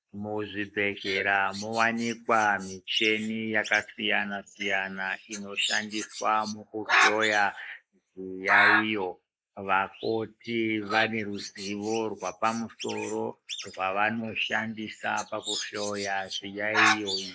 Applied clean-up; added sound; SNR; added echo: neural mask model Resemble Enhance denoiser.